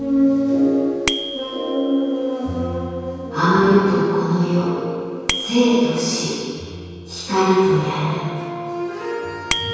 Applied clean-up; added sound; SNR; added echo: none; Bicycle bell; 13 dB; reverberation time 2.2 s.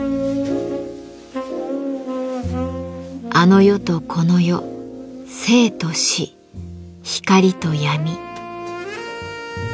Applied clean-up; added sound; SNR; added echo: none; none; none; none.